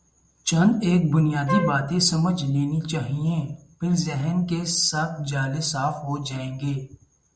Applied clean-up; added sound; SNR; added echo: none; Wind instrument, woodwind instrument; 6 dB; none.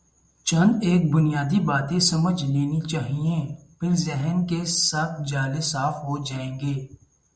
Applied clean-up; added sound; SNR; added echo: none; none; none; none.